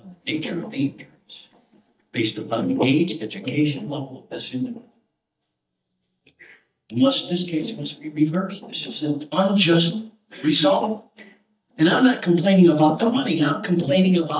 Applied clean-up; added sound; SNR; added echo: neural mask model DeepFilterNet 3.